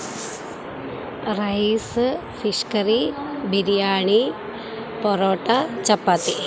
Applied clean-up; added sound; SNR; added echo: none; none; none; none.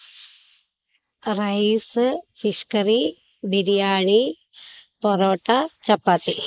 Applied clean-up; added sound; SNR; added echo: neural mask model Resemble Enhance denoiser.